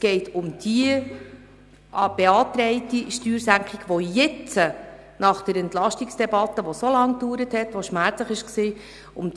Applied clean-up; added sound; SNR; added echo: none; none; none; none.